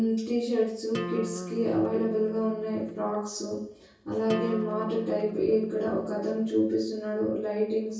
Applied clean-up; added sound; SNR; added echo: none; Acoustic guitar; 10 dB; reverberation time 0.6 s.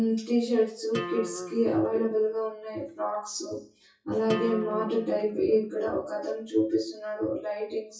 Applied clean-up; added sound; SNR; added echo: classical method WPE with log-MMSE.